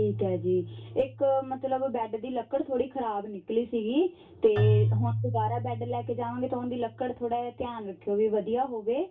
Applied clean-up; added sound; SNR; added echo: none; Keyboard (musical); 5 dB; reverberation time 0.2 s.